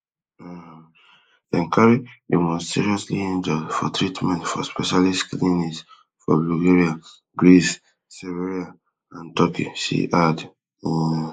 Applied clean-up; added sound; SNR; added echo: neural mask model Resemble Enhance denoiser.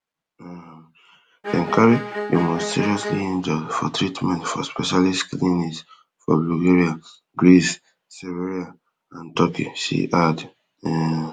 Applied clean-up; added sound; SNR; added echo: none; Bowed string instrument; 7 dB; none.